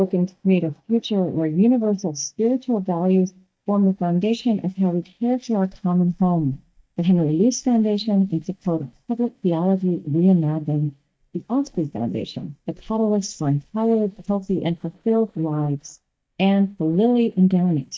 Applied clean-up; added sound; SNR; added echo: neural mask model DeepFilterNet 3.